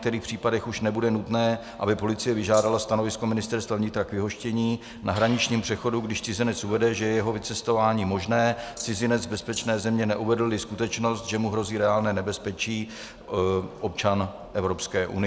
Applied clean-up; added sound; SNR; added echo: none; Rattle (instrument); 13 dB; none.